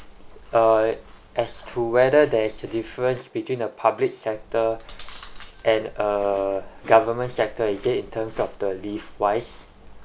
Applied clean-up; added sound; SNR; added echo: none; Chewing, mastication; 18 dB; none.